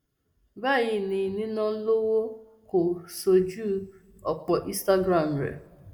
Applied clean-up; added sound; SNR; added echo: none; none; none; reverberation time 0.6 s.